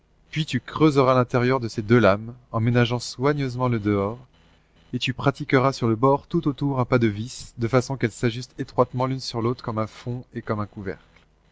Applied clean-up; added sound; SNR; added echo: none; none; none; none.